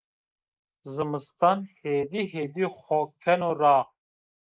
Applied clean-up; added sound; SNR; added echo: neural mask model Resemble Enhance denoiser.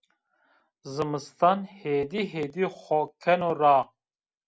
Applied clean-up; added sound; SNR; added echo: none; none; none; none.